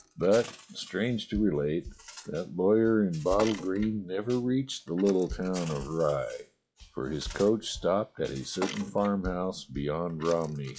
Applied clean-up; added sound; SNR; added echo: classical method log-MMSE.